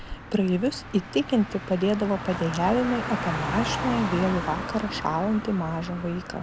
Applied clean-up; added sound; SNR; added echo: none; Car; 7 dB; none.